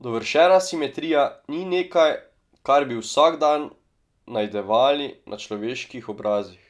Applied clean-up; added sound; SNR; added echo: none; none; none; none.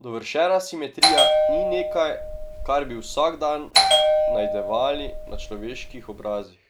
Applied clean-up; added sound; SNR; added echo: none; Bell; -4 dB; none.